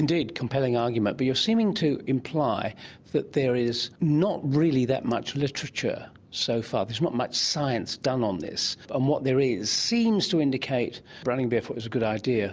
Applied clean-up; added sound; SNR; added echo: none; none; none; none.